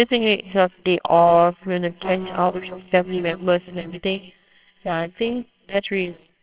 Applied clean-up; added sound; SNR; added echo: neural separator model SepFormer WHAMR!.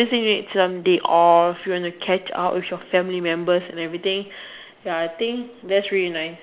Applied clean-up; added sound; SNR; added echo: none; none; none; none.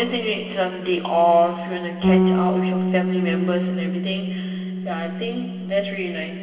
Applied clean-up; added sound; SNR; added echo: none; Bass guitar; 0 dB; reverberation time 2.5 s.